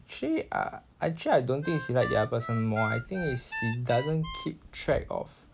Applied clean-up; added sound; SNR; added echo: none; Harmonica; 9 dB; none.